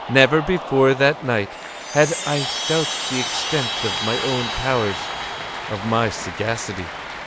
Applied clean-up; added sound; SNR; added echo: none; Chime + Cheering; 6 dB; none.